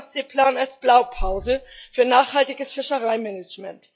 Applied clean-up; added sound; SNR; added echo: classical method log-MMSE.